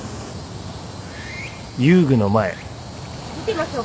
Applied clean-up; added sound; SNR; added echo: none; none; none; none.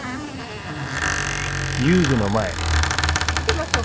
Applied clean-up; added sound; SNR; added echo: none; Squeak; -1 dB; none.